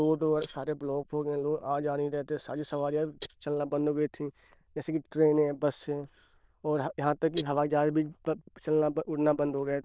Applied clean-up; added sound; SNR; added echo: neural diffusion model UNIVERSE++.